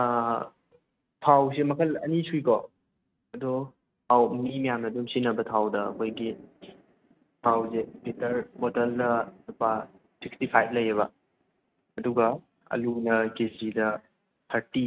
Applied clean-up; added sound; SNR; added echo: neural mask model RNNoise.